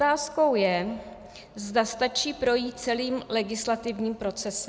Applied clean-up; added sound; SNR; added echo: none; none; none; none.